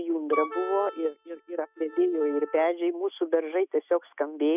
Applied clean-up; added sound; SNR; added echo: neural mask model RNNoise.